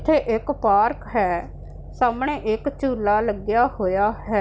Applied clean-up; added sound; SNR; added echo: none; none; none; none.